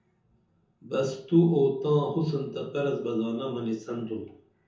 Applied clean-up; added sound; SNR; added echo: none; none; none; reverberation time 0.6 s.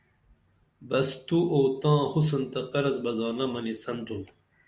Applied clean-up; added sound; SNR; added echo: none; none; none; none.